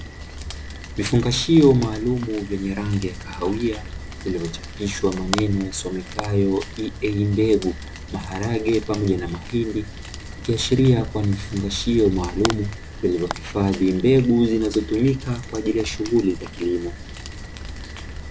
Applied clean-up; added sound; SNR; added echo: none; Rain; 12 dB; none.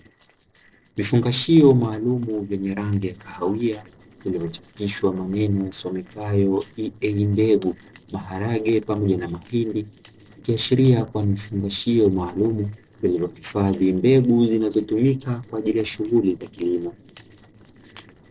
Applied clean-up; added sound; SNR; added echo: neural separator model SepFormer DNS4.